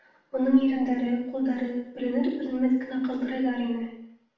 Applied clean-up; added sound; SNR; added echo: none; none; none; reverberation time 0.7 s.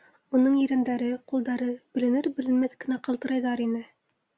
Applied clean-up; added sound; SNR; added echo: none; none; none; none.